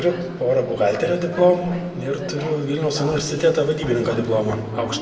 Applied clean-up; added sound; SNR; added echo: none; Subway, metro, underground; 14 dB; reverberation time 2.1 s.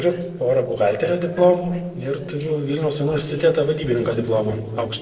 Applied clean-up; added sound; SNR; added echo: neural separator model SepFormer DNS4.